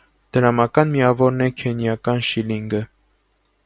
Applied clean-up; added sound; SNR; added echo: none; none; none; none.